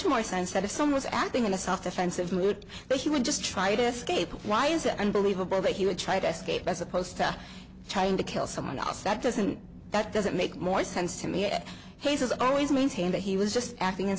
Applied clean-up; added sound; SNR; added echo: none; none; none; none.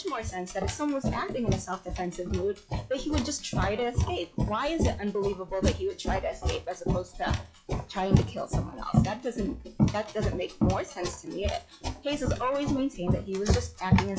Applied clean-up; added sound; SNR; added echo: classical method log-MMSE.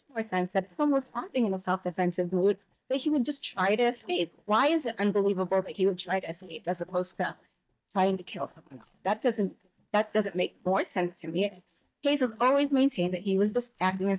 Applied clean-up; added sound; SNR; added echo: neural mask model DeepFilterNet 3.